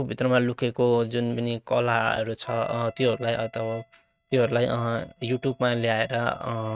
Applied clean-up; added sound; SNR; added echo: neural mask model RNNoise.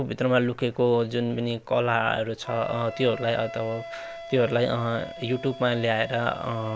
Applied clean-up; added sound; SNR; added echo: none; Wind instrument, woodwind instrument; 15 dB; none.